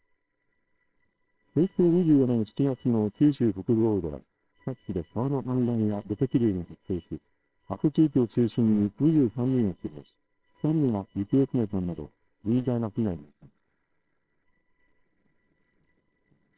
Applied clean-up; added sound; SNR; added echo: neural separator model SepFormer WHAMR!.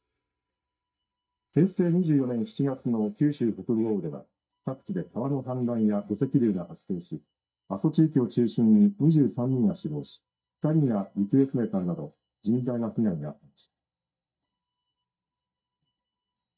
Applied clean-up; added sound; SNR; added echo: neural mask model DeepFilterNet 3.